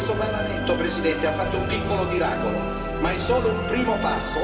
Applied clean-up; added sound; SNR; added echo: none; Musical instrument; 1 dB; reverberation time 1.9 s.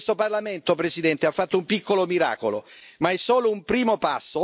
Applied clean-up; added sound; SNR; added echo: none; none; none; none.